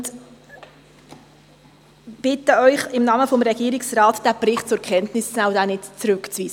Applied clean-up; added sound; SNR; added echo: none; none; none; none.